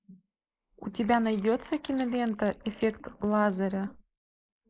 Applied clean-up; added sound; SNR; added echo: neural mask model Resemble Enhance denoiser.